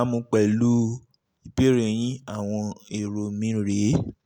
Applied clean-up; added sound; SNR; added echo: none; none; none; none.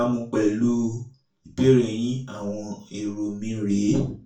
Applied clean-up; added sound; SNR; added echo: none; none; none; reverberation time 0.3 s.